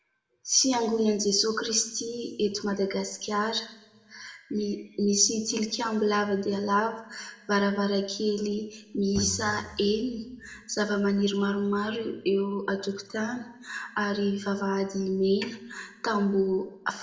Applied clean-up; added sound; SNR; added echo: none; Guitar; 12 dB; reverberation time 0.7 s.